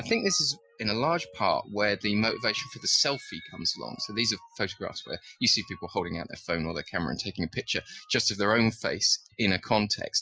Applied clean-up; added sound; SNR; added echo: classical method Wiener filter.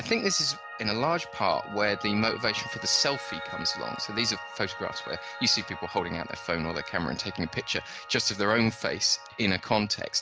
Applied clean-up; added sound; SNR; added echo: none; Piano; 12 dB; none.